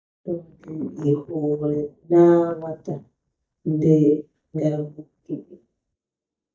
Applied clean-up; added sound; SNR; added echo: neural mask model DeepFilterNet 3.